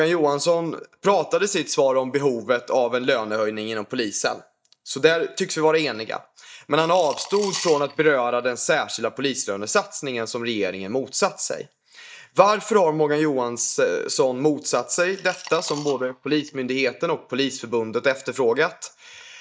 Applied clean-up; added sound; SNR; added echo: neural mask model DeepFilterNet 3.